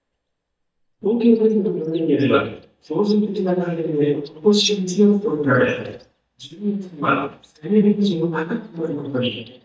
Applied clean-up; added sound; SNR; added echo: neural mask model DeepFilterNet 3.